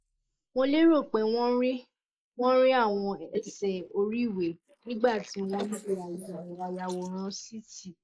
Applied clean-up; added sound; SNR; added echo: neural mask model Resemble Enhance denoiser.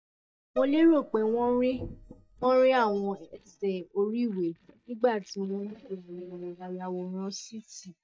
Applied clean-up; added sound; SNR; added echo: neural mask model DeepFilterNet 3.